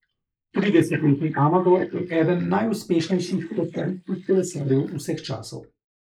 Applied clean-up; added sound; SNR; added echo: neural mask model Resemble Enhance denoiser.